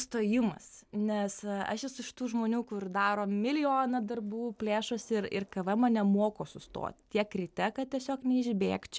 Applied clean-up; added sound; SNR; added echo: none; none; none; none.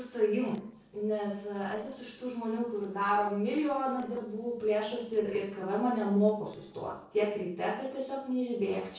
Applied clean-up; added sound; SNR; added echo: neural separator model SepFormer DNS4.